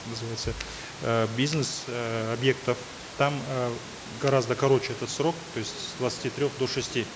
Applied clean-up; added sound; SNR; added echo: none; Water + Finger snapping; 13 dB; none.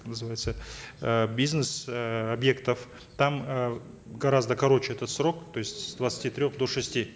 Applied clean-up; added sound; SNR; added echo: none; none; none; none.